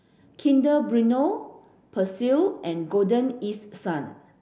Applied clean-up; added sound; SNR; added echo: none; none; none; none.